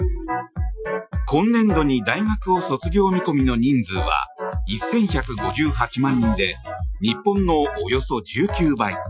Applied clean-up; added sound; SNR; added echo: classical method Wiener filter.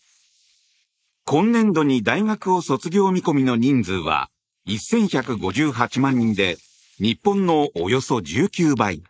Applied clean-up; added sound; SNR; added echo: neural mask model Resemble Enhance denoiser.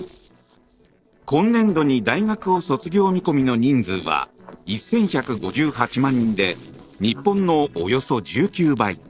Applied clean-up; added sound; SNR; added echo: neural separator model SepFormer DNS4.